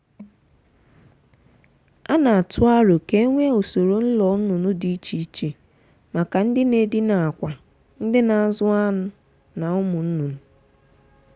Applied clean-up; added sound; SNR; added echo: none; none; none; none.